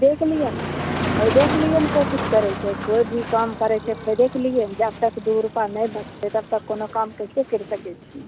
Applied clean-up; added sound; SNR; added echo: none; Motor vehicle (road); 7 dB; none.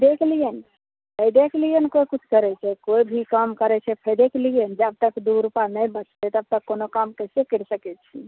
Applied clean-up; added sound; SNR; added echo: none; none; none; none.